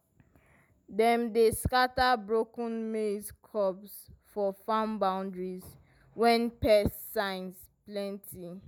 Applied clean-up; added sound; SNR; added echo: none; none; none; none.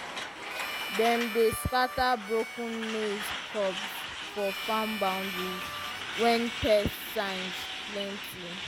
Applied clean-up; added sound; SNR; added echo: none; Harmonica + Truck; 5 dB; none.